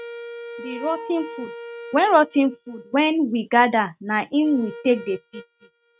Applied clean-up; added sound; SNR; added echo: neural mask model RNNoise.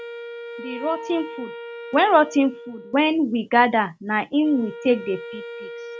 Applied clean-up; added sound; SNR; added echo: none; Wind instrument, woodwind instrument; 14 dB; none.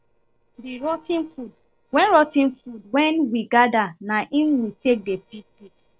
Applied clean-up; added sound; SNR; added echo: neural separator model SepFormer DNS4.